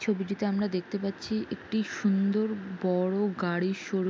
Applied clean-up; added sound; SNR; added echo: none; none; none; none.